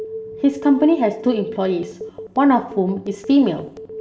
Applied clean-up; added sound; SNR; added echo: none; Telephone; 14 dB; reverberation time 0.7 s.